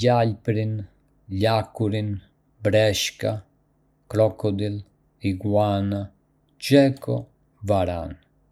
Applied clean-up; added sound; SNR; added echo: none; none; none; none.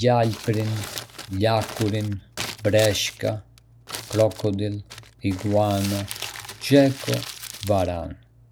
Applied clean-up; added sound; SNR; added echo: none; Crumpling, crinkling; 13 dB; none.